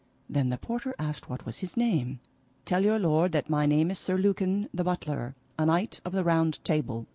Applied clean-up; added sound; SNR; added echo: none; none; none; none.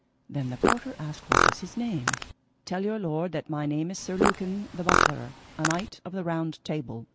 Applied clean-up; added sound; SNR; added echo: none; Fart; -4 dB; none.